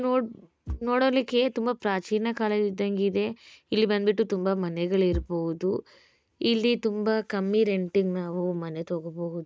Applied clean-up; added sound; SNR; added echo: neural mask model RNNoise.